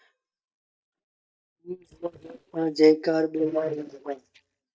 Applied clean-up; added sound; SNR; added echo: neural mask model DeepFilterNet 3.